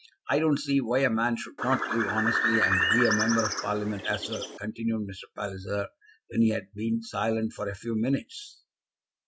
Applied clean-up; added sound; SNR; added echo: none; Bird; 0 dB; none.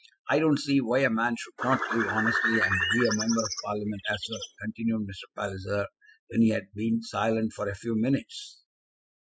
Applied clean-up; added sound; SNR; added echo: classical method spectral subtraction.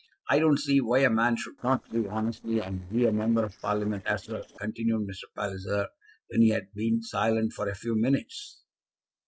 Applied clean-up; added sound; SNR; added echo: neural separator model SepFormer DNS4.